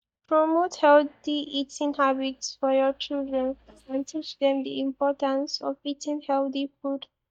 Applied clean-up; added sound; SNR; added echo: neural mask model DeepFilterNet 3.